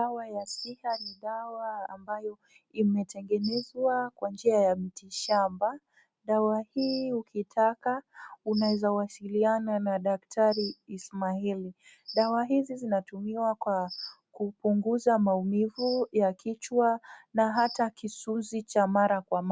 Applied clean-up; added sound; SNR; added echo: none; none; none; none.